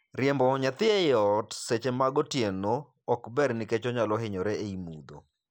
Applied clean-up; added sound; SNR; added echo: none; none; none; none.